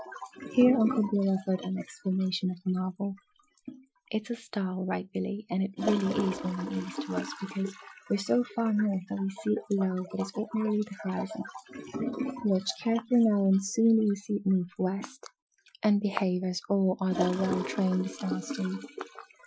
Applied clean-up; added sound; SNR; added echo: classical method Wiener filter.